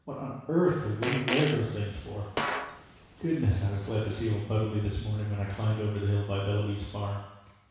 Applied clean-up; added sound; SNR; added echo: none; Fart; 7 dB; reverberation time 1.1 s.